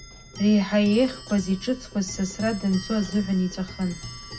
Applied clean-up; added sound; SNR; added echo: none; Clock; 15 dB; reverberation time 0.4 s.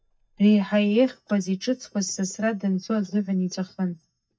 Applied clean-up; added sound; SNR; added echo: neural mask model DeepFilterNet 3.